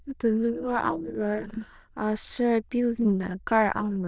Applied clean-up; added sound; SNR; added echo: neural diffusion model UNIVERSE++.